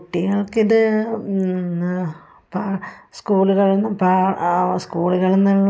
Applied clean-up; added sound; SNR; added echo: none; none; none; none.